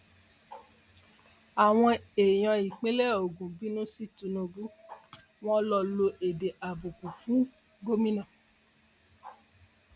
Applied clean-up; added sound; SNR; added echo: none; none; none; none.